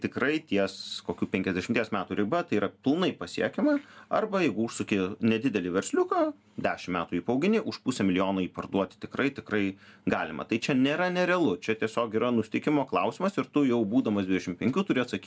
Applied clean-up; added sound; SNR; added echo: none; none; none; none.